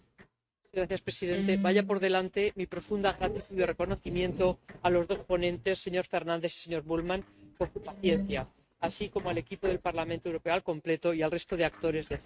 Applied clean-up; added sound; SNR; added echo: neural mask model RNNoise.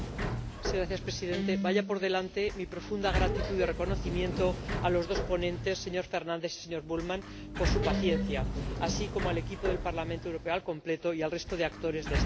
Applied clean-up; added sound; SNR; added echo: none; Guitar + Sliding door; 1 dB; none.